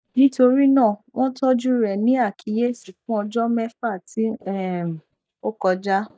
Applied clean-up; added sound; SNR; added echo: neural mask model DeepFilterNet 3.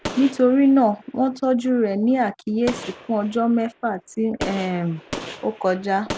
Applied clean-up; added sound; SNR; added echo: none; Gunshot, gunfire; 15 dB; none.